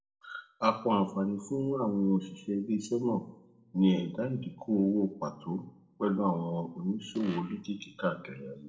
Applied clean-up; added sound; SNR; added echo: neural separator model SepFormer DNS4.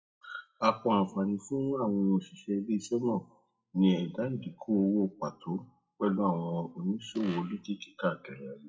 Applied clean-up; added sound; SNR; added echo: classical method WPE with log-MMSE.